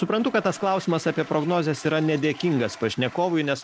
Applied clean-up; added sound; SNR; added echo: none; Toilet flush; 20 dB; none.